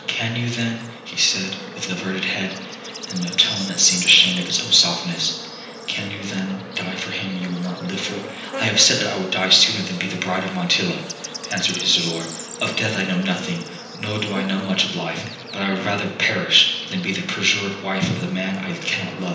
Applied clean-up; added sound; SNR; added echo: none; Bird / Insect; 12 dB; reverberation time 0.9 s.